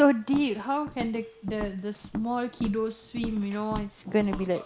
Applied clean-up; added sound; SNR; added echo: none; Walk, footsteps; 12 dB; none.